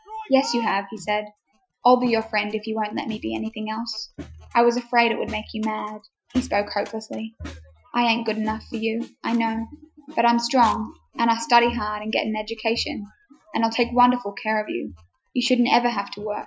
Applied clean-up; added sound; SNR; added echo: classical method Wiener filter.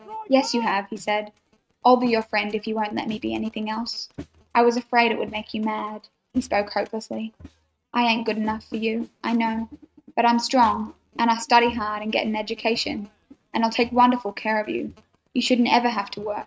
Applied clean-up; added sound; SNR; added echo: neural mask model RNNoise.